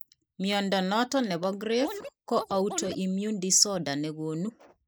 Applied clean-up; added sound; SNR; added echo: neural mask model Resemble Enhance denoiser.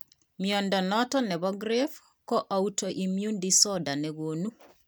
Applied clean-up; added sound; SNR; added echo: none; none; none; none.